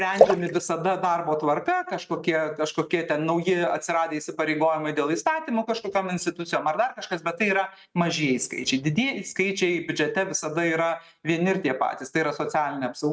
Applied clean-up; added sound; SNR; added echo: neural mask model RNNoise.